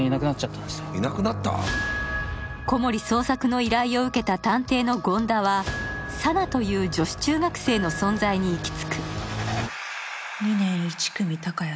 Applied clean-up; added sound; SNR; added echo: none; none; none; none.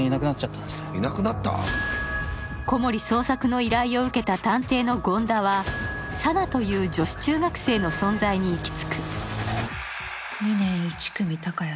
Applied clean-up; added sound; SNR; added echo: none; Scratching (performance technique); 16 dB; none.